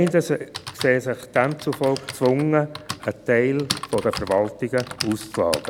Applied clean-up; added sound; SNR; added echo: none; Typing; 13 dB; none.